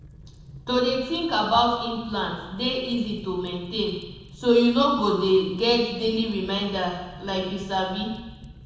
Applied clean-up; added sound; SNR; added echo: none; Fire; 20 dB; reverberation time 1.0 s.